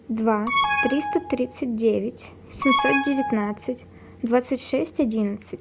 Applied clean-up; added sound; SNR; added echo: none; Alarm; 1 dB; none.